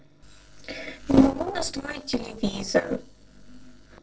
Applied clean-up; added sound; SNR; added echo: neural separator model SepFormer DNS4.